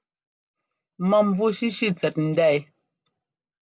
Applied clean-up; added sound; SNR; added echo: none; none; none; none.